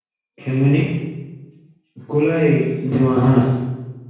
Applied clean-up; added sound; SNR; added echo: none; none; none; reverberation time 1.0 s.